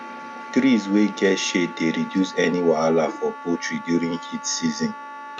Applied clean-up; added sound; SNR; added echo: none; Wind instrument, woodwind instrument; 14 dB; none.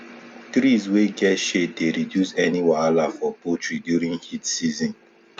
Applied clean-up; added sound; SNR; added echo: none; none; none; none.